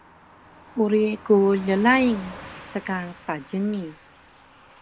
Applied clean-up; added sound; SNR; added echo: none; Car passing by / Truck; 19 dB; none.